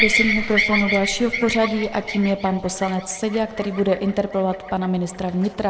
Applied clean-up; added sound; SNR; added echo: neural mask model Resemble Enhance denoiser.